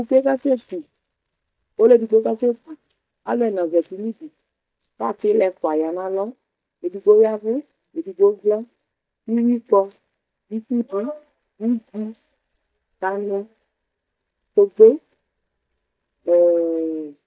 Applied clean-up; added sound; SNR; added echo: neural mask model DeepFilterNet 3.